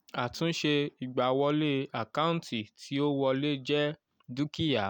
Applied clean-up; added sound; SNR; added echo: none; none; none; none.